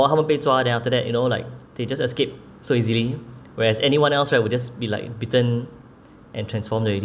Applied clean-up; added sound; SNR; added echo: none; none; none; none.